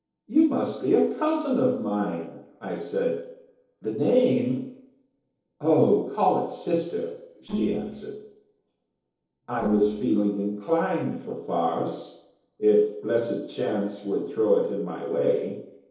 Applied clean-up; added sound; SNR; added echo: neural separator model SepFormer DNS4.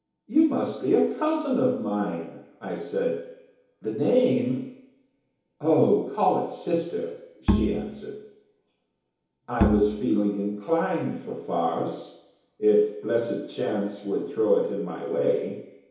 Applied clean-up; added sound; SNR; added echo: none; Bowed string instrument; 2 dB; reverberation time 2.2 s.